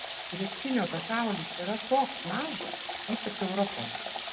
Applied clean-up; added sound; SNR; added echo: none; Water tap, faucet / Water; -1 dB; reverberation time 1.0 s.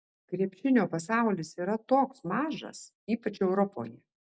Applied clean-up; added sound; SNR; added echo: none; none; none; none.